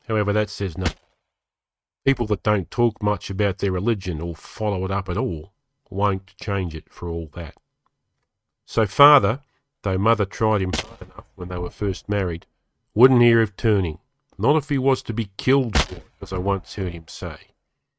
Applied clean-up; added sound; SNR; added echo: neural mask model RNNoise.